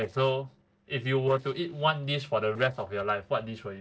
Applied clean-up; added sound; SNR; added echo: neural separator model SepFormer DNS4.